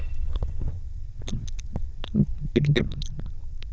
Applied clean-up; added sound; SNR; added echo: neural diffusion model UNIVERSE++.